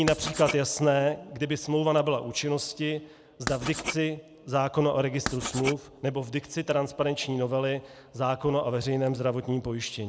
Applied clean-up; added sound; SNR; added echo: none; Writing; 9 dB; none.